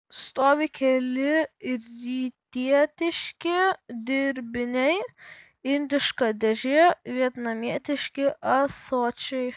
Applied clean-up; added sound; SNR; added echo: none; none; none; none.